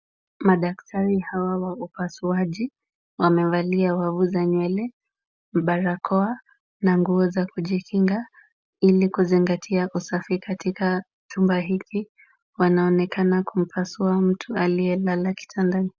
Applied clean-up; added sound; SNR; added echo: none; none; none; none.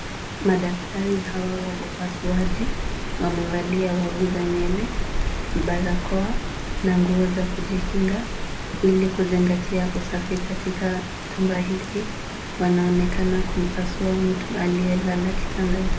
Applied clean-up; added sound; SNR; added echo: none; Rain; 3 dB; reverberation time 0.3 s.